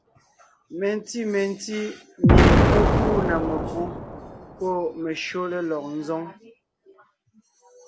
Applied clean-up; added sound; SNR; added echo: none; Explosion; -4 dB; none.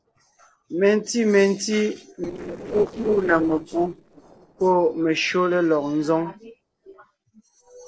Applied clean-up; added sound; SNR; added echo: neural separator model SepFormer DNS4.